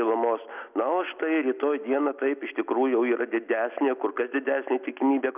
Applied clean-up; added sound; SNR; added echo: none; none; none; none.